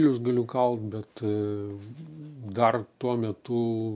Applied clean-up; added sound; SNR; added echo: none; none; none; none.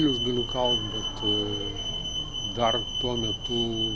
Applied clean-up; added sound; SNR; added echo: none; Alarm; 0 dB; none.